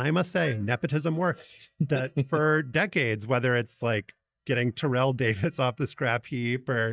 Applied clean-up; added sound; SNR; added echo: neural mask model DeepFilterNet 3.